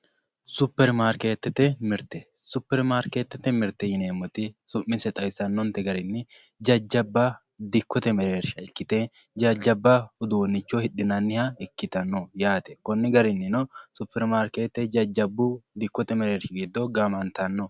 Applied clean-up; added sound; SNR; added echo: none; none; none; none.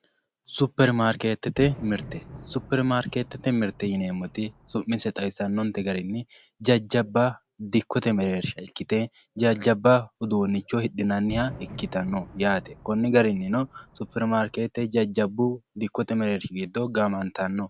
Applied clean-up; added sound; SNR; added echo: none; Fireworks; 18 dB; none.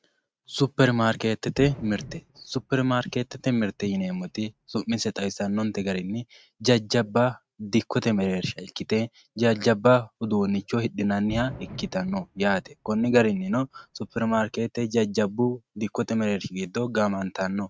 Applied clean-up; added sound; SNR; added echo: neural mask model RNNoise.